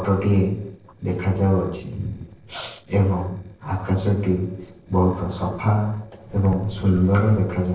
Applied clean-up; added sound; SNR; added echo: neural separator model SepFormer DNS4.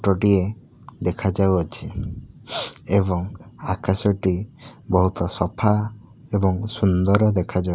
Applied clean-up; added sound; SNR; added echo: none; none; none; none.